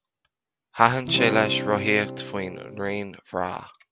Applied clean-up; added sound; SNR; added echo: none; Acoustic guitar / Strum; 6 dB; none.